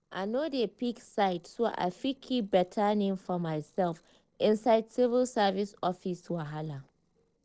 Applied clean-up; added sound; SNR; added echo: neural separator model SepFormer DNS4.